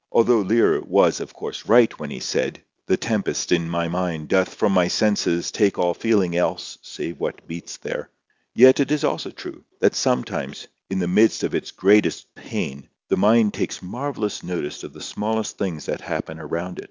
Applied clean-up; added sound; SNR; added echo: none; none; none; none.